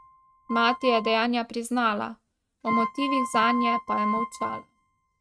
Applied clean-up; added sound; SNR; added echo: neural mask model RNNoise.